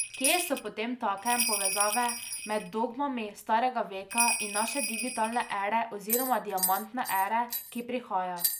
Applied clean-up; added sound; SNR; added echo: none; Bell; 3 dB; none.